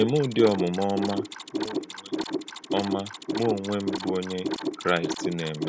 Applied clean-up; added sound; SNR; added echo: none; Mechanisms; 2 dB; none.